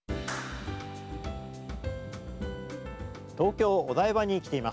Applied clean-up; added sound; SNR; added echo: none; Clapping; 17 dB; none.